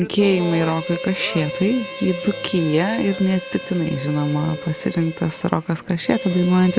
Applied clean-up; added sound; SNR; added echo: none; Harmonica; 12 dB; none.